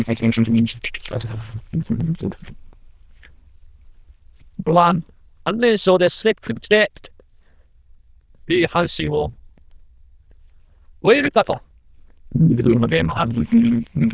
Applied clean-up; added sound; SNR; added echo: neural diffusion model UNIVERSE++.